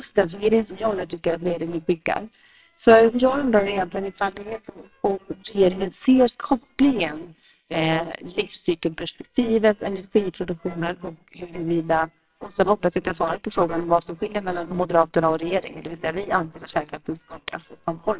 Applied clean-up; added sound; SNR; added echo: neural separator model SepFormer WHAMR!.